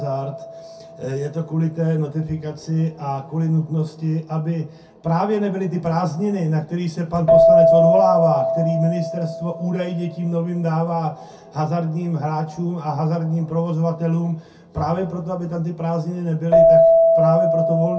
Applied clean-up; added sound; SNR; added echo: none; Keyboard (musical); -1 dB; reverberation time 0.3 s.